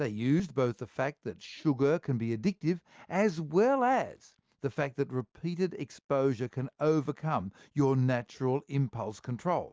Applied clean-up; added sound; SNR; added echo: none; none; none; none.